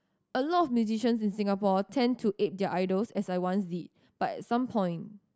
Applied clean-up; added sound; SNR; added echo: none; none; none; none.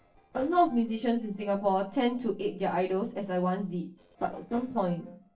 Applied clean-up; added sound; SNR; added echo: neural separator model SepFormer DNS4.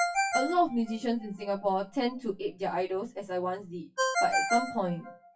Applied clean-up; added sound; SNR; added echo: classical method WPE with log-MMSE.